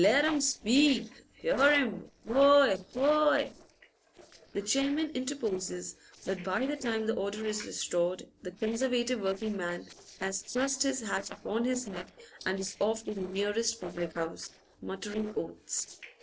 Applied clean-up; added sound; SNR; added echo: neural separator model SepFormer DNS4.